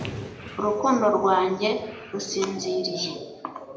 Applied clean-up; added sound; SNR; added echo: none; Thunder; 17 dB; reverberation time 0.8 s.